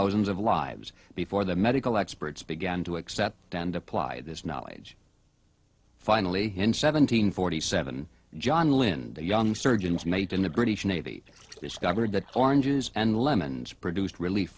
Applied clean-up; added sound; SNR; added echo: neural separator model SepFormer DNS4.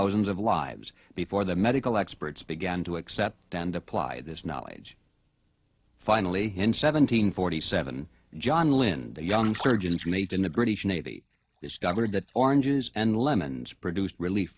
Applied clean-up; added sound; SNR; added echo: neural mask model DeepFilterNet 3.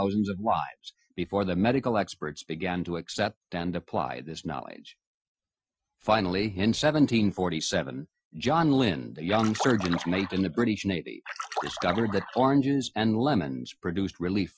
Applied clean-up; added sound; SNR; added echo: classical method Wiener filter.